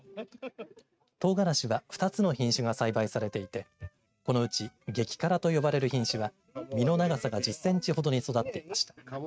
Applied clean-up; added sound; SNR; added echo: neural mask model RNNoise.